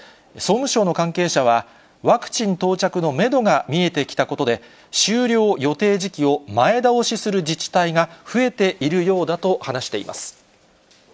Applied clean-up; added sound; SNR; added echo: none; none; none; none.